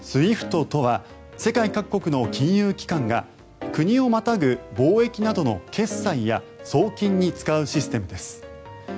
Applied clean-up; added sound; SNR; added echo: none; none; none; none.